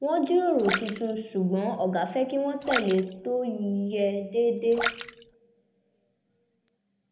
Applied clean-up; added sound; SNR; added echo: none; Splash, splatter; 10 dB; reverberation time 0.7 s.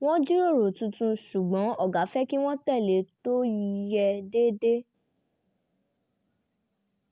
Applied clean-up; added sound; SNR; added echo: none; none; none; none.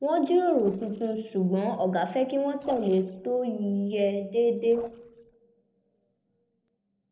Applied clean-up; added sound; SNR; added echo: neural separator model SepFormer DNS4.